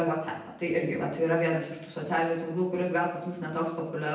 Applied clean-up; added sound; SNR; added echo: none; none; none; reverberation time 0.8 s.